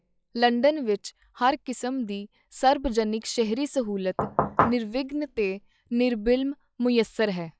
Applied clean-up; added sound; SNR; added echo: classical method log-MMSE.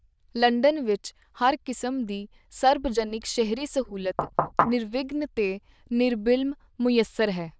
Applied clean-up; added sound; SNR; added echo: neural diffusion model UNIVERSE++.